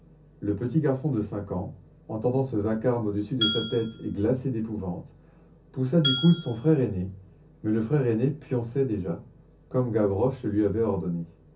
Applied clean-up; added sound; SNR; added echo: none; Glass; 6 dB; reverberation time 0.3 s.